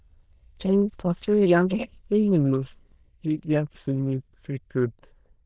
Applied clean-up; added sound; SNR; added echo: neural diffusion model UNIVERSE++.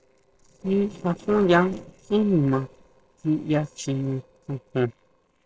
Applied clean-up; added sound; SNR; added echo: neural separator model SepFormer DNS4.